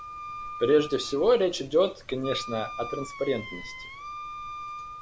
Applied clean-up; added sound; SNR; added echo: none; Wind instrument, woodwind instrument; 12 dB; none.